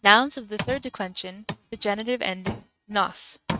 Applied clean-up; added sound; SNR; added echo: neural mask model RNNoise.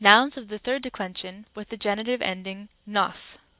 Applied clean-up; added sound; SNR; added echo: none; none; none; none.